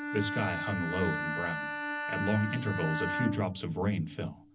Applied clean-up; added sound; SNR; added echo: none; Bowed string instrument; 4 dB; reverberation time 0.4 s.